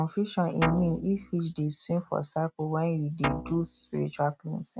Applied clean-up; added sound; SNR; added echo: neural mask model RNNoise.